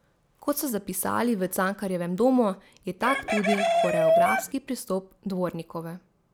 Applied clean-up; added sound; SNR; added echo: none; Chicken, rooster; -2 dB; none.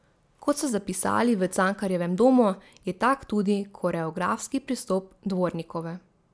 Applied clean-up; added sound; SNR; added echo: none; none; none; none.